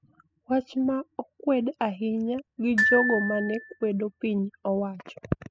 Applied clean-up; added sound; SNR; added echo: classical method spectral subtraction.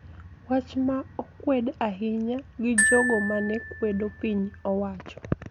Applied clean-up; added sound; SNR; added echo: none; Glockenspiel; 1 dB; none.